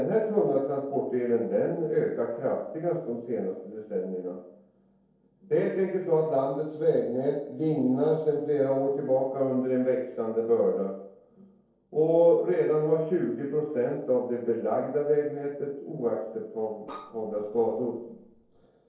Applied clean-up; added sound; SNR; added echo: neural separator model SepFormer DNS4.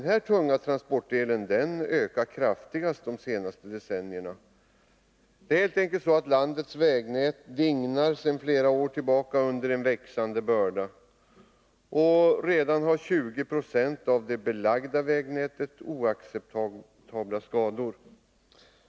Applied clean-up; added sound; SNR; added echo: none; none; none; none.